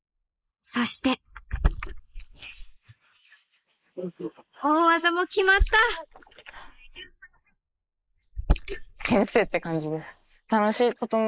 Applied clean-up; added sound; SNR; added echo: neural mask model Resemble Enhance denoiser.